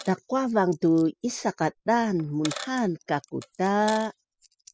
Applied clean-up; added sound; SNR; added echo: classical method spectral subtraction.